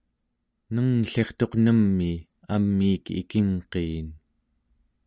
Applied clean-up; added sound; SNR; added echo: none; none; none; none.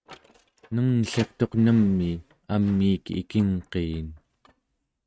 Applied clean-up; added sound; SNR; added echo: neural mask model RNNoise.